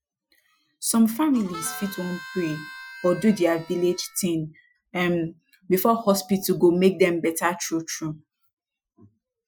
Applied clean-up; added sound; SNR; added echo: classical method Wiener filter.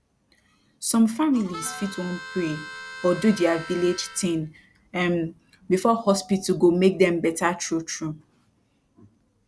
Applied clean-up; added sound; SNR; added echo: none; Harmonica; 14 dB; none.